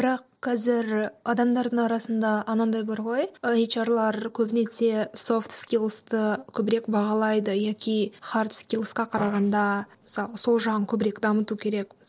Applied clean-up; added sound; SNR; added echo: neural separator model SepFormer DNS4.